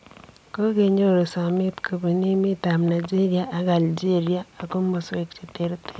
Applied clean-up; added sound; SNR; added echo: none; none; none; none.